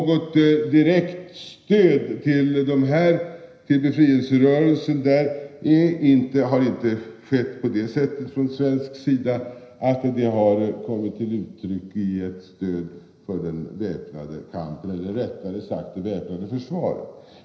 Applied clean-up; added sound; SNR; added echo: none; none; none; reverberation time 0.9 s.